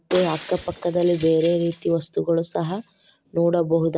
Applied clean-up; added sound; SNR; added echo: none; Shatter; 15 dB; none.